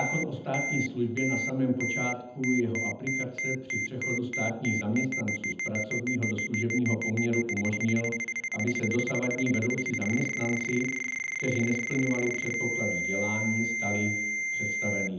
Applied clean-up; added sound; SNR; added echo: none; Ringtone; 2 dB; reverberation time 0.8 s.